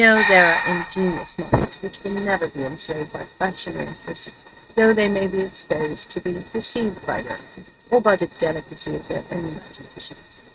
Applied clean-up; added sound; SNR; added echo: neural mask model RNNoise.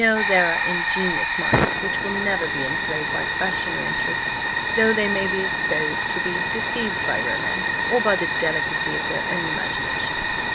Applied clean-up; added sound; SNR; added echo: none; Fire; -3 dB; none.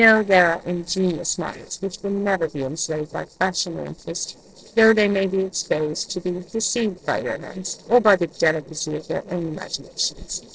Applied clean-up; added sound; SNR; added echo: neural separator model SepFormer DNS4.